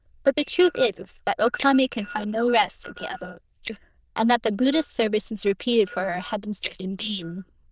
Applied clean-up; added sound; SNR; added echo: neural diffusion model UNIVERSE++.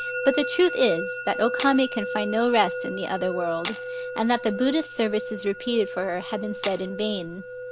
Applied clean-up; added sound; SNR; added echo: none; Musical instrument + Tools; 7 dB; none.